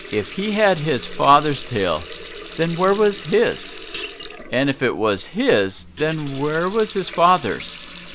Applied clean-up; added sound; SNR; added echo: none; Water tap, faucet; 13 dB; none.